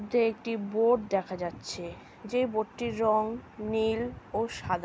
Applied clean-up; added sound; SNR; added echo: none; none; none; none.